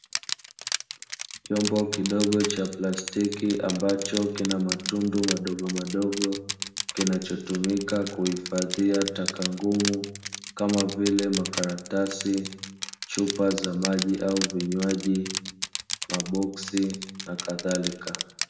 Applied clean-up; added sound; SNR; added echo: none; Crushing; 7 dB; reverberation time 0.8 s.